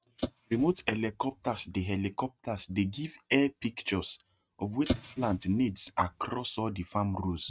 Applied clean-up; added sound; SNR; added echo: neural mask model RNNoise.